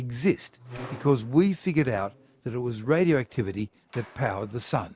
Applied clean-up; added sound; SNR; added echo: none; Squeak; 16 dB; none.